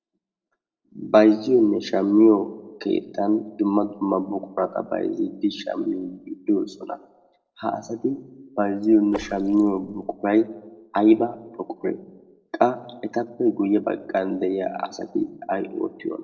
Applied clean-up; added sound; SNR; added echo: neural separator model SepFormer DNS4.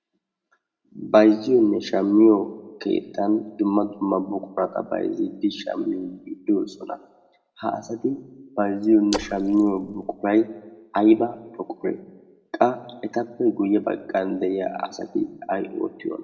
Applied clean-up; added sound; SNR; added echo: none; Splash, splatter; 12 dB; reverberation time 0.7 s.